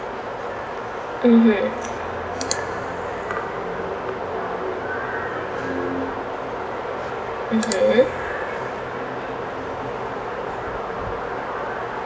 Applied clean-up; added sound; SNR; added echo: none; none; none; none.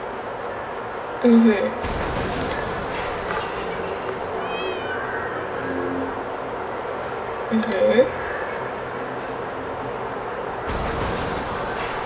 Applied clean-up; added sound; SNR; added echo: none; Cat; 11 dB; none.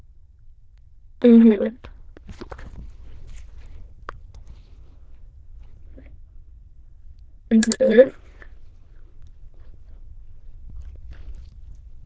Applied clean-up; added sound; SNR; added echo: neural diffusion model UNIVERSE++.